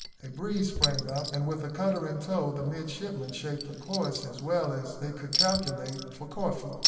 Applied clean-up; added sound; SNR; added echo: none; Chink, clink; 3 dB; reverberation time 2.7 s.